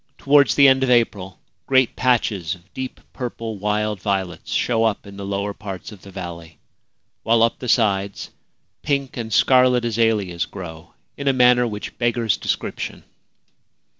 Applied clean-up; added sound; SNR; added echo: none; none; none; none.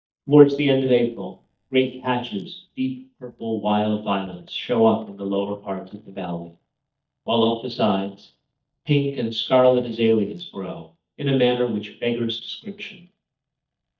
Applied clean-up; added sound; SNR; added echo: neural mask model DeepFilterNet 3.